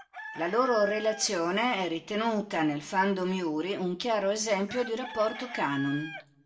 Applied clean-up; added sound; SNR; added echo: none; Chicken, rooster; 15 dB; reverberation time 0.5 s.